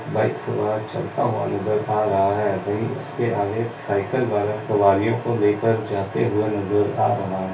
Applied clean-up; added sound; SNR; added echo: none; none; none; reverberation time 0.2 s.